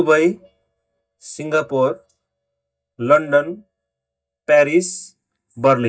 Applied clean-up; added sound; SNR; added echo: neural mask model DeepFilterNet 3.